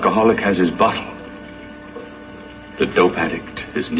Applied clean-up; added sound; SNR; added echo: none; Wind instrument, woodwind instrument; 20 dB; reverberation time 2.2 s.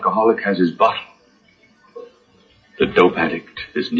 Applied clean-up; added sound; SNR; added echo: classical method WPE with log-MMSE.